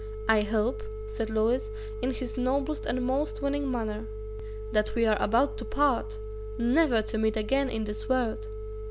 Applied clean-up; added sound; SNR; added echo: none; Telephone; 12 dB; none.